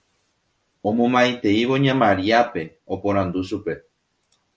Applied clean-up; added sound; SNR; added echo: none; none; none; none.